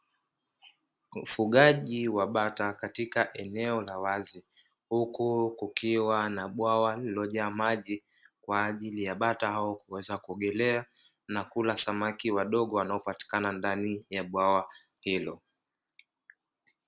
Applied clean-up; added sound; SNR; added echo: none; none; none; none.